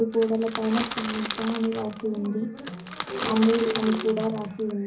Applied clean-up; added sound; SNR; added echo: none; Crackle / Crushing; 8 dB; reverberation time 0.5 s.